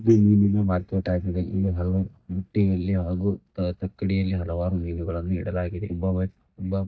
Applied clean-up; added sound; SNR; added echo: neural mask model DeepFilterNet 3.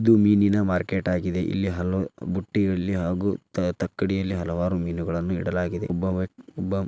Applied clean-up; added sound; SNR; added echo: none; none; none; none.